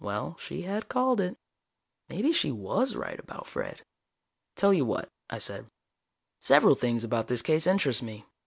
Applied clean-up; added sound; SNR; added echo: none; none; none; none.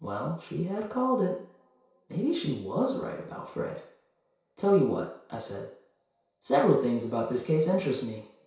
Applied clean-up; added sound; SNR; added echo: none; none; none; reverberation time 0.6 s.